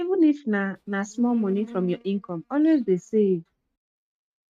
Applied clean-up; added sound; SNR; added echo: neural mask model RNNoise.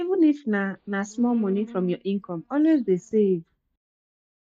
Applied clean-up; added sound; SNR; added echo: neural mask model DeepFilterNet 3.